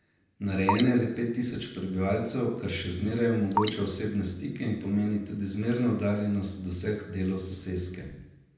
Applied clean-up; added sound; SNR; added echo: none; Drip; 8 dB; reverberation time 0.9 s.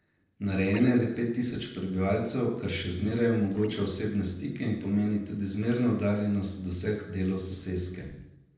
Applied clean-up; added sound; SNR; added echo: neural separator model SepFormer DNS4.